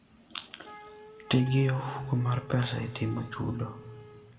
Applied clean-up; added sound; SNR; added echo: none; Wind instrument, woodwind instrument; 19 dB; reverberation time 1.5 s.